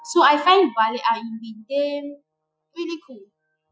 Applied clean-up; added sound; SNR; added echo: classical method Wiener filter.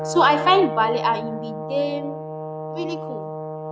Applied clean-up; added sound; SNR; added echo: none; Brass instrument; 7 dB; none.